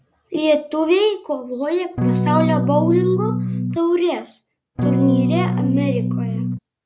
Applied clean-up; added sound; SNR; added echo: none; Electric guitar / Strum; -2 dB; none.